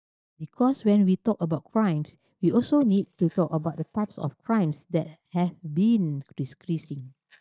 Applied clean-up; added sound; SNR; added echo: neural mask model DeepFilterNet 3.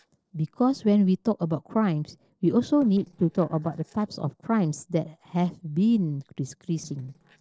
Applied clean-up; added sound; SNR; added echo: neural separator model SepFormer DNS4.